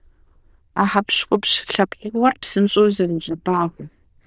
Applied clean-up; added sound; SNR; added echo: neural diffusion model UNIVERSE++.